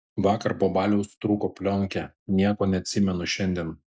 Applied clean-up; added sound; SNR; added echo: none; none; none; none.